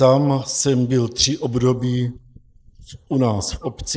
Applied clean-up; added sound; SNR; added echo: neural mask model Resemble Enhance denoiser.